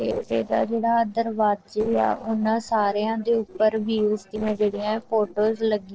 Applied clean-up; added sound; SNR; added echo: neural separator model SepFormer DNS4.